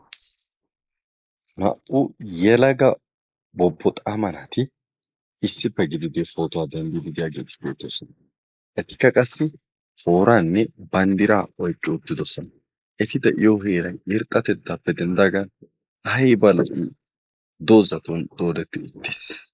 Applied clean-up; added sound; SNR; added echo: neural mask model Resemble Enhance denoiser.